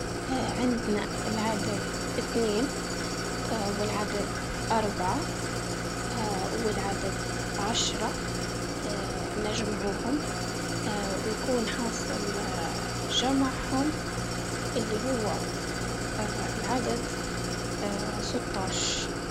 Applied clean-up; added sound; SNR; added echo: none; Idling; -2 dB; none.